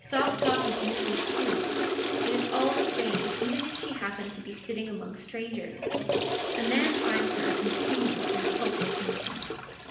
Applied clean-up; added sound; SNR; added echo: none; Toilet flush / Water; -4 dB; reverberation time 0.8 s.